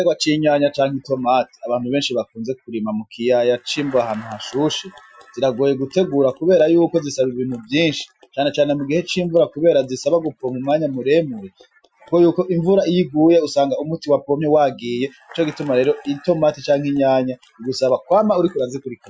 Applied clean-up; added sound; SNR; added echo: classical method Wiener filter.